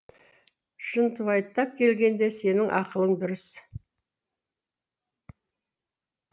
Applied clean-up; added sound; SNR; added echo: none; none; none; none.